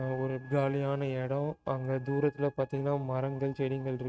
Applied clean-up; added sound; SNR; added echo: neural mask model RNNoise.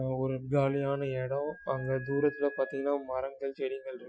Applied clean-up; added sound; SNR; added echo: classical method Wiener filter.